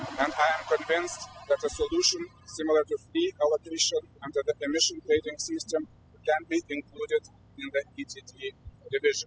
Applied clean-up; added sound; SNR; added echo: classical method spectral subtraction.